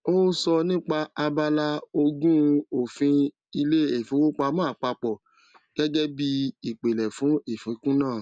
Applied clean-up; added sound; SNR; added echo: none; none; none; none.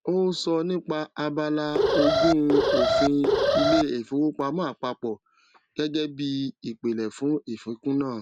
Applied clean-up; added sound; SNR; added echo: none; Alarm; -4 dB; none.